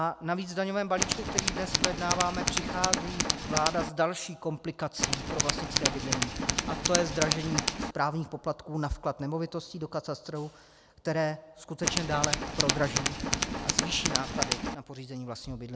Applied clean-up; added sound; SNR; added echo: none; Tools; -3 dB; none.